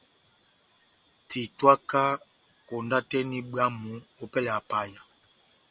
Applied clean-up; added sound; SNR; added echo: none; none; none; none.